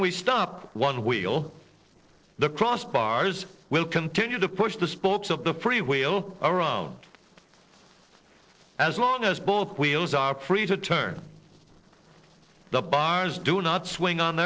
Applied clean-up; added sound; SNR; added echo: neural separator model SepFormer DNS4.